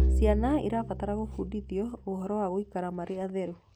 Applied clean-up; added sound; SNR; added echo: none; Bowed string instrument; 1 dB; none.